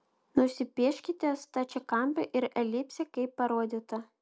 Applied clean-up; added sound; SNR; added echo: none; none; none; none.